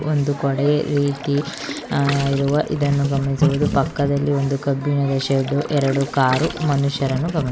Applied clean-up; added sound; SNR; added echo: none; Gurgling; 9 dB; none.